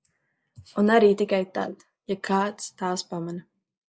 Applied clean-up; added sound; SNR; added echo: neural mask model Resemble Enhance denoiser.